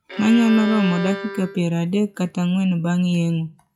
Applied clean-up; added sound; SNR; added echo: classical method log-MMSE.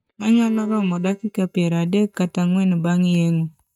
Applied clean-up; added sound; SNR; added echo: neural mask model DeepFilterNet 3.